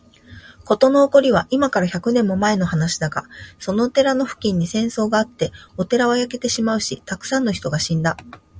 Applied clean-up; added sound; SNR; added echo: none; none; none; none.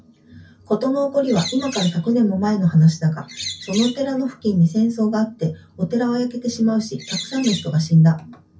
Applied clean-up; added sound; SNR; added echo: none; Bird; 12 dB; reverberation time 0.3 s.